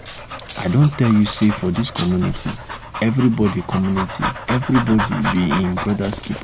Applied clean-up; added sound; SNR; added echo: none; Dog; 9 dB; none.